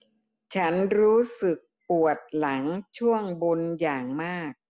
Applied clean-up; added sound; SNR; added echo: none; none; none; none.